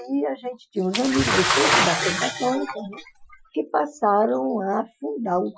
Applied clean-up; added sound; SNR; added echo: classical method Wiener filter.